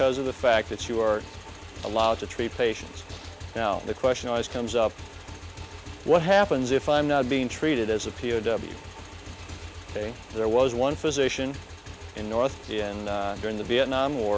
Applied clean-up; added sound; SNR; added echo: none; Motorcycle / Engine; 14 dB; none.